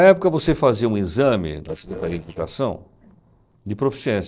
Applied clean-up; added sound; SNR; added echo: neural separator model SepFormer DNS4.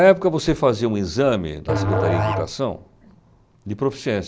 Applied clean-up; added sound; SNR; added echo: none; Musical instrument; 4 dB; none.